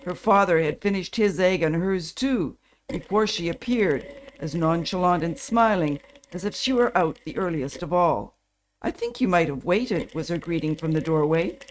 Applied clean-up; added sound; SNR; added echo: neural mask model RNNoise.